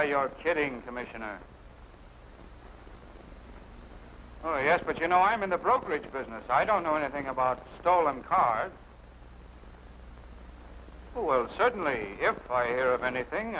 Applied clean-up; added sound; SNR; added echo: none; none; none; none.